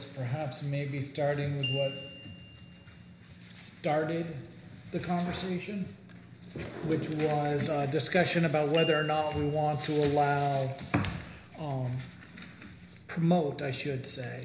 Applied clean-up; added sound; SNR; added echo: none; Glockenspiel; 14 dB; reverberation time 1.3 s.